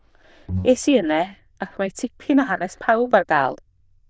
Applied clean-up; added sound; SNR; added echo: neural diffusion model UNIVERSE++.